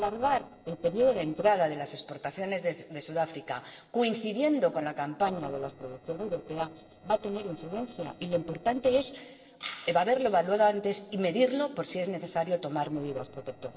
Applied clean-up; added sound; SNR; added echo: neural separator model SepFormer DNS4.